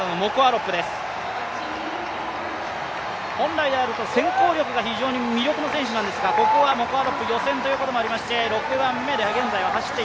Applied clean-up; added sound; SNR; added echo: none; none; none; none.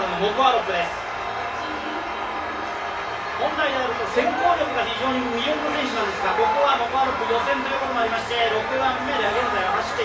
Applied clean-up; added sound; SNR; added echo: none; none; none; reverberation time 0.4 s.